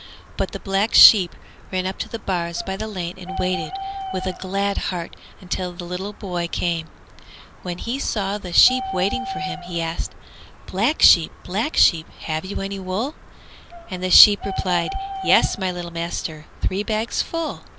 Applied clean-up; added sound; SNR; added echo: none; Bird; 12 dB; none.